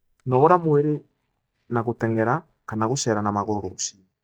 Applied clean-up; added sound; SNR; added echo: neural mask model DeepFilterNet 3.